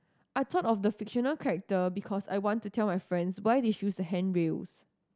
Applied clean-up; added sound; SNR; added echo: none; none; none; none.